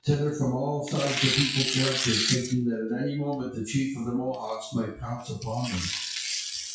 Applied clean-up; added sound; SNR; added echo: classical method WPE with log-MMSE.